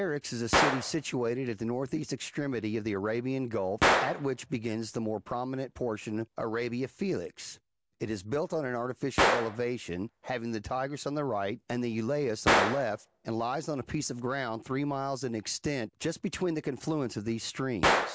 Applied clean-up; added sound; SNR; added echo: none; Gunshot, gunfire; 2 dB; none.